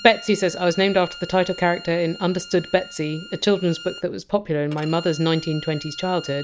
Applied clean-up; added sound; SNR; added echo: none; Bowed string instrument; 17 dB; none.